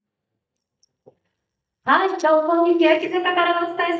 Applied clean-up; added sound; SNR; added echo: neural mask model DeepFilterNet 3.